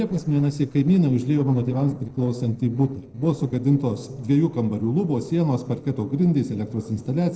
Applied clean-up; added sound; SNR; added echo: neural separator model SepFormer DNS4.